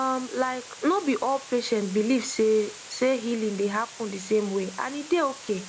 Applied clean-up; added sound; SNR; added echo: none; Water; 17 dB; none.